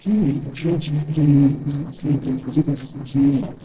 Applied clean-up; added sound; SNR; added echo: neural separator model SepFormer DNS4.